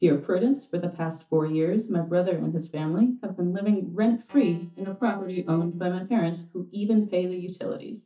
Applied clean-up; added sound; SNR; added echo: neural mask model DeepFilterNet 3.